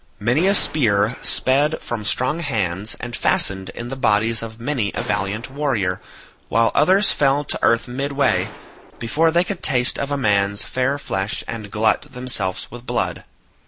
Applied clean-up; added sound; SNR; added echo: none; Gunshot, gunfire; 16 dB; none.